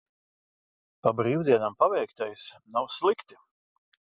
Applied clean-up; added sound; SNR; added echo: none; none; none; none.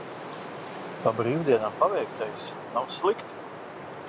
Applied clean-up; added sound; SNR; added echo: none; Wind; 9 dB; none.